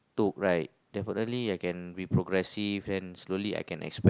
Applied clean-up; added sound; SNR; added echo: none; none; none; none.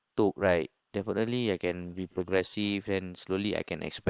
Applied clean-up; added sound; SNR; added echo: neural separator model SepFormer WHAM!.